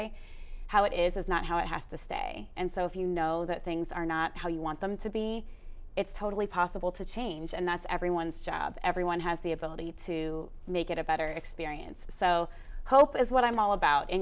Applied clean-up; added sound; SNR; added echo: none; none; none; none.